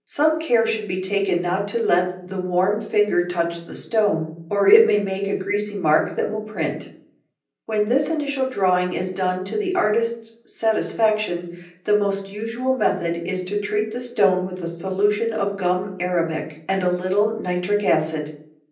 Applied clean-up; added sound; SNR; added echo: none; none; none; reverberation time 0.6 s.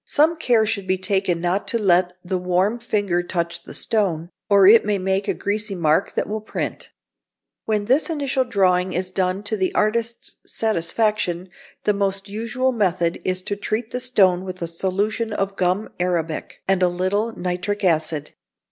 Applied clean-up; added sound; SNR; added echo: none; none; none; none.